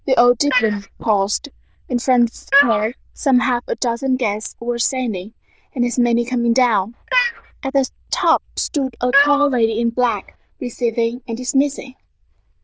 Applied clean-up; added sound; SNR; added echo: neural diffusion model UNIVERSE++.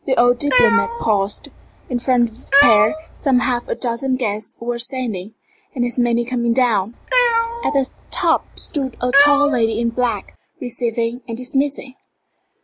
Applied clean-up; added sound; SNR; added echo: none; Cat; 2 dB; none.